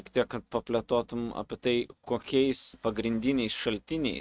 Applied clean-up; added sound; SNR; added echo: neural mask model RNNoise.